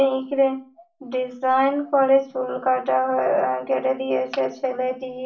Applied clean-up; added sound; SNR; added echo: none; none; none; reverberation time 0.3 s.